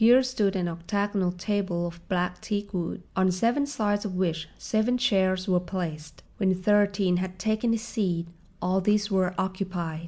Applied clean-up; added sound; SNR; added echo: none; none; none; none.